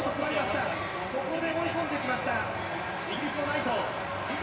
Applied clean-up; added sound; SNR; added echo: none; Harmonica; 19 dB; reverberation time 1.4 s.